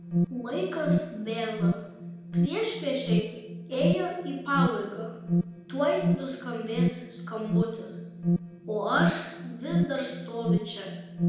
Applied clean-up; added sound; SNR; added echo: none; Alarm; -2 dB; reverberation time 0.9 s.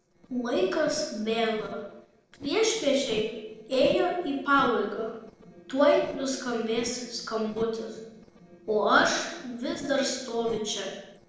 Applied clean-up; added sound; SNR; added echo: neural separator model SepFormer DNS4.